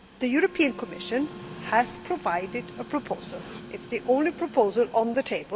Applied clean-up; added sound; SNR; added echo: none; Wind instrument, woodwind instrument + Train; 15 dB; none.